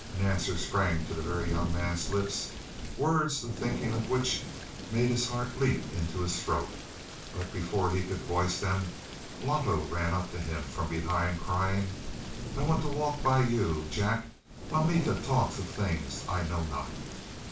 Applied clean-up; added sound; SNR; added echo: none; Thunder / Rain; 8 dB; reverberation time 0.3 s.